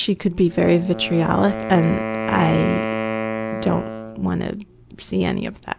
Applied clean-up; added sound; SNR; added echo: none; Wind instrument, woodwind instrument; 7 dB; none.